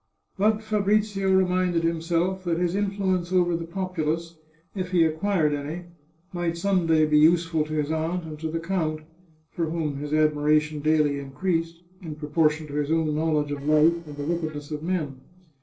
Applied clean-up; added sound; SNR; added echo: neural separator model SepFormer DNS4.